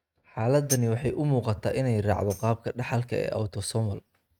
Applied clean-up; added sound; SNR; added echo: neural mask model RNNoise.